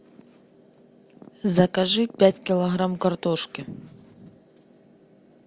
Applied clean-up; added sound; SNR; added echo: none; none; none; none.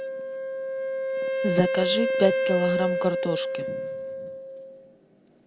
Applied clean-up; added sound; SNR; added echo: none; Wind instrument, woodwind instrument; -1 dB; none.